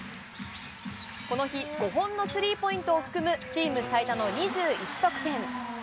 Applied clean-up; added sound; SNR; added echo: none; Brass instrument; 12 dB; none.